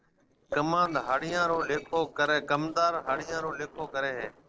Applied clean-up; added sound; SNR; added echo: neural separator model SepFormer DNS4.